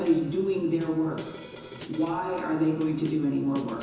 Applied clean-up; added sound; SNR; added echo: none; Snare drum; 16 dB; reverberation time 0.6 s.